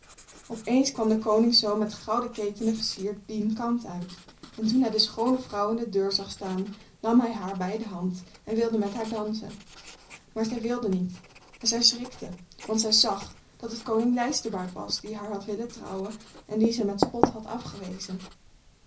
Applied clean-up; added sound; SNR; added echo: none; Writing; 12 dB; reverberation time 0.5 s.